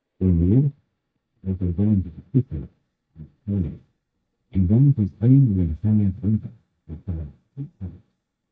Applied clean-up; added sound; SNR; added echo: neural mask model DeepFilterNet 3.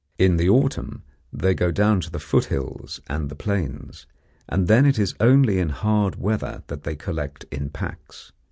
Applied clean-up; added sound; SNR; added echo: none; none; none; none.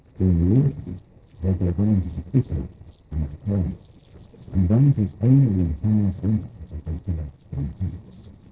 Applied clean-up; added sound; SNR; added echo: neural separator model SepFormer DNS4.